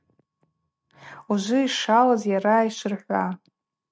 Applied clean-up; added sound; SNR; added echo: none; none; none; none.